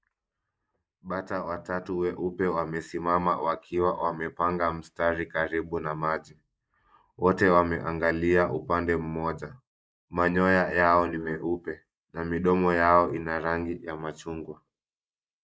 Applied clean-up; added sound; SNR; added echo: neural mask model Resemble Enhance denoiser.